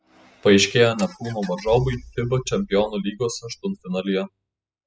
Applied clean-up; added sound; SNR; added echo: classical method spectral subtraction.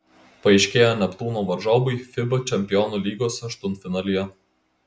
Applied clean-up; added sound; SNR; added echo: none; none; none; none.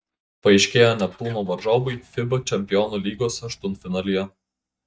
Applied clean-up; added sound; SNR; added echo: neural mask model DeepFilterNet 3.